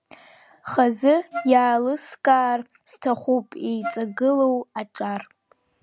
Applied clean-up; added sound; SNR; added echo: none; Wind instrument, woodwind instrument; 12 dB; none.